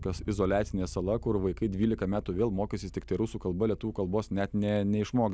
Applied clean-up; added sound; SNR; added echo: none; Bass guitar; 15 dB; none.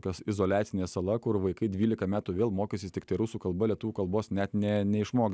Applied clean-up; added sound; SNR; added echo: none; none; none; none.